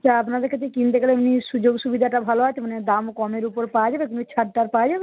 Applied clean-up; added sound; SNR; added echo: none; none; none; none.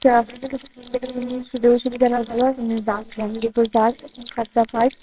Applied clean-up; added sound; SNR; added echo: neural separator model SepFormer WHAMR!.